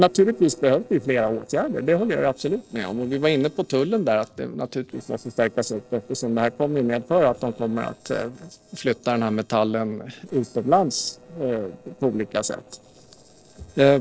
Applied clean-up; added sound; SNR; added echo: neural separator model SepFormer DNS4.